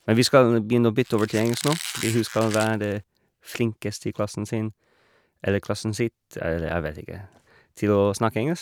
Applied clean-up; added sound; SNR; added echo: none; Squeak; 11 dB; none.